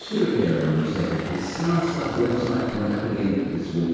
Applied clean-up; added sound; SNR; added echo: none; Engine; 11 dB; reverberation time 2.0 s.